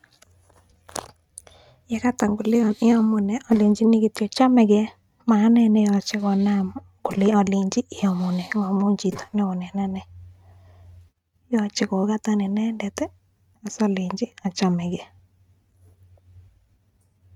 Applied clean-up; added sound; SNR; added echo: neural mask model RNNoise.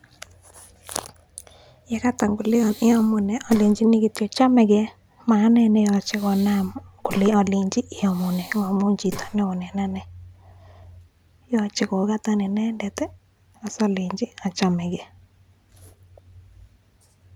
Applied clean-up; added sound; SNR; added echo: none; Breathing; 17 dB; none.